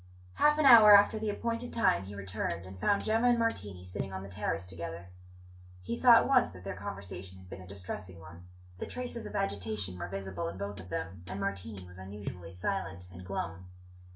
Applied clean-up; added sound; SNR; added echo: none; Hi-hat; 15 dB; reverberation time 0.2 s.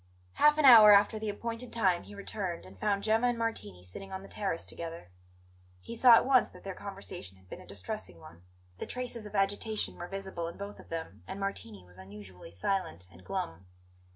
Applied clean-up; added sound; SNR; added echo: none; none; none; none.